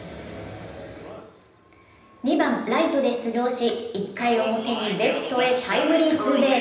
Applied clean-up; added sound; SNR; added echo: none; none; none; reverberation time 0.9 s.